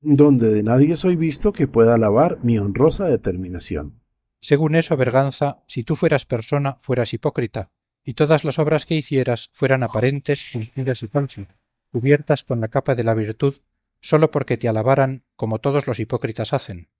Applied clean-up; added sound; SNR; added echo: neural mask model DeepFilterNet 3.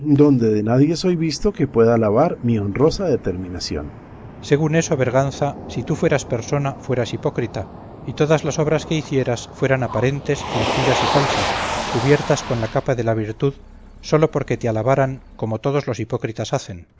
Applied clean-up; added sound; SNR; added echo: none; Motor vehicle (road); 10 dB; none.